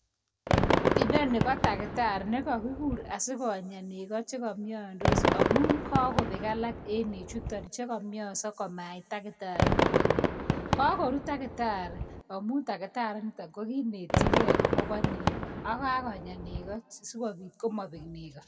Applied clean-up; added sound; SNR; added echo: none; Fireworks; -2 dB; reverberation time 2.1 s.